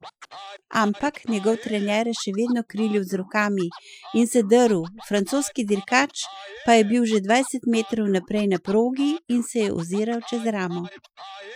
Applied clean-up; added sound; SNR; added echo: classical method Wiener filter.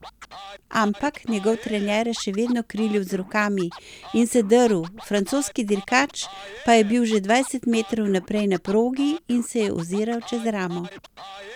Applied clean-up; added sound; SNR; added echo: none; Scratching (performance technique); 19 dB; none.